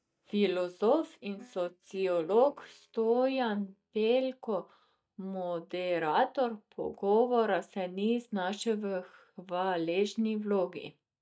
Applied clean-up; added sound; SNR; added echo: neural mask model DeepFilterNet 3.